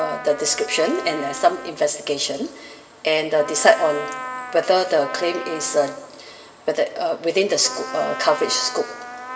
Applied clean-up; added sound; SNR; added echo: none; Trumpet; 12 dB; reverberation time 2.2 s.